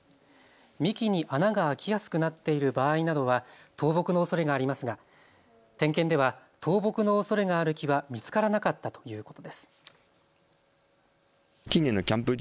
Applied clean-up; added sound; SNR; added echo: none; none; none; none.